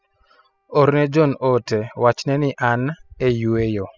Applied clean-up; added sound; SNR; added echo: classical method spectral subtraction.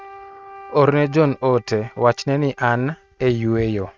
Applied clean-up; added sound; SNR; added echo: neural mask model RNNoise.